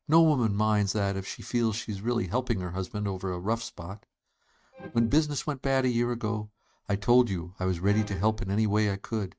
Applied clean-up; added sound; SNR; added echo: neural mask model RNNoise.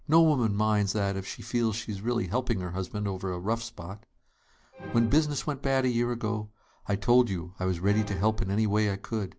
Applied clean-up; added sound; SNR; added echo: none; Musical instrument; 17 dB; none.